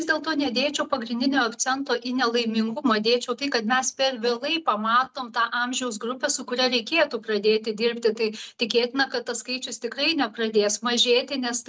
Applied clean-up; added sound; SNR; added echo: none; none; none; none.